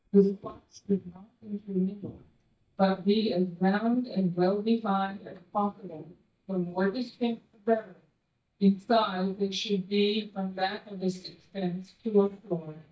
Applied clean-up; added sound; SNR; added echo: neural mask model DeepFilterNet 3.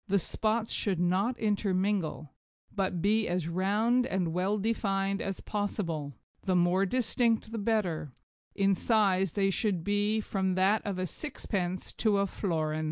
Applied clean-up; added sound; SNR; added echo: none; none; none; none.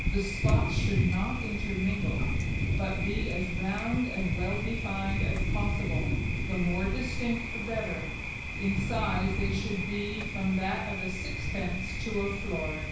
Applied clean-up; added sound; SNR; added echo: none; Thunder; -3 dB; reverberation time 0.7 s.